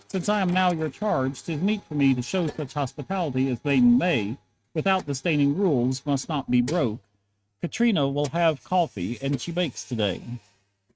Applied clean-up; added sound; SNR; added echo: neural mask model RNNoise.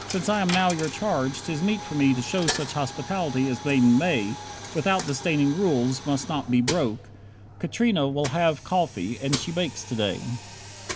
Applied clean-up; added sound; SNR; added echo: none; Coin (dropping); 11 dB; none.